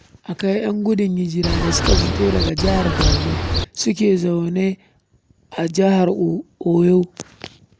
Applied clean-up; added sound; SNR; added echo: none; Bird; -1 dB; none.